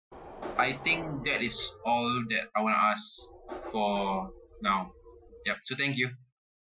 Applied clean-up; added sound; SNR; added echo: classical method Wiener filter.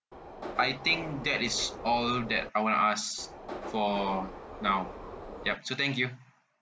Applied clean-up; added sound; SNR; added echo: none; Subway, metro, underground; 10 dB; none.